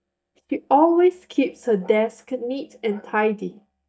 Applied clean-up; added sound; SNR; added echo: neural mask model DeepFilterNet 3.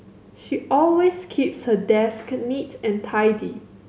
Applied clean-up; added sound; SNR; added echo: none; none; none; none.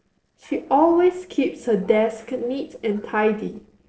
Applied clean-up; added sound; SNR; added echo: neural separator model SepFormer DNS4.